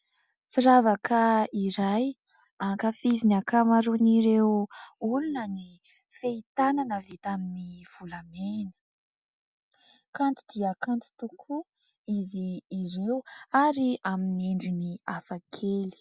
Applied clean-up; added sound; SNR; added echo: none; none; none; none.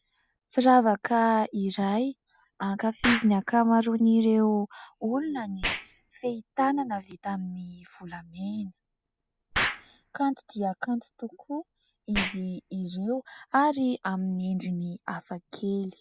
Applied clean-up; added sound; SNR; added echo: none; Explosion; 12 dB; none.